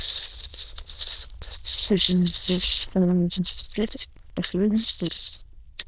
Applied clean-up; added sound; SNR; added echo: neural diffusion model UNIVERSE++.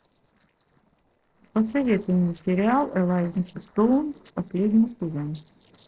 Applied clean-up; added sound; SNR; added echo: neural separator model SepFormer DNS4.